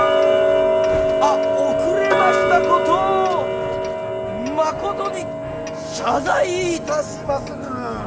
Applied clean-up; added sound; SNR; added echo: none; Tick-tock; -2 dB; reverberation time 1.9 s.